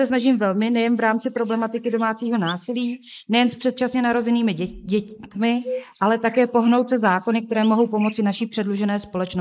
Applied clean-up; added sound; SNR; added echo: neural mask model Resemble Enhance denoiser.